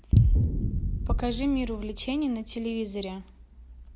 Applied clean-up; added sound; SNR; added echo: none; Boom; -4 dB; none.